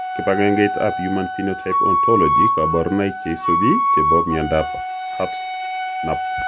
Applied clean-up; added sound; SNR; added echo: none; Wind instrument, woodwind instrument; -1 dB; none.